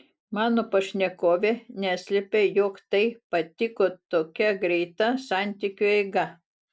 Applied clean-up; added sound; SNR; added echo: none; none; none; none.